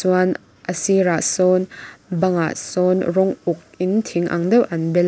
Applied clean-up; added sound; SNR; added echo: none; none; none; none.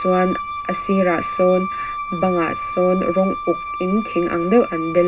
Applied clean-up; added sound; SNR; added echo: none; Wind instrument, woodwind instrument; 7 dB; reverberation time 0.2 s.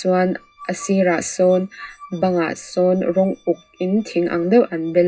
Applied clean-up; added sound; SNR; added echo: classical method WPE with log-MMSE.